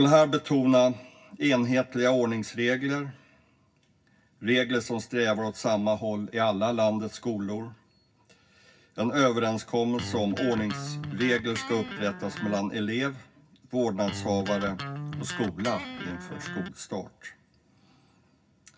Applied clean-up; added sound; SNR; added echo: none; Electric guitar; 9 dB; reverberation time 0.4 s.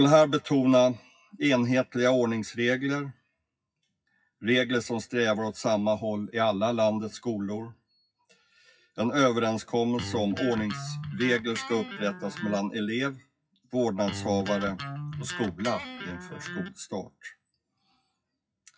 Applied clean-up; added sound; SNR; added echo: classical method WPE with log-MMSE.